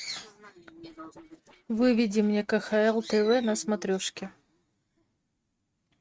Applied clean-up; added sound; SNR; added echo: neural mask model RNNoise.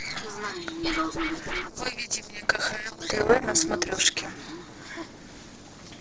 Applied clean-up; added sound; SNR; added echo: neural separator model SepFormer DNS4.